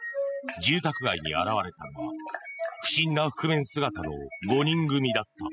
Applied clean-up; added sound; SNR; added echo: classical method spectral subtraction.